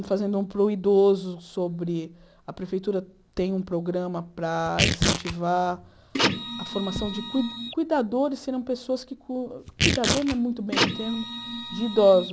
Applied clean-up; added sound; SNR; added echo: none; Tearing + Printer; 2 dB; none.